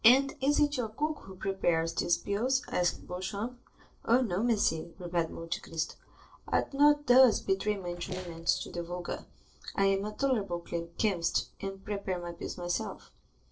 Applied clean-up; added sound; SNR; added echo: neural separator model SepFormer DNS4.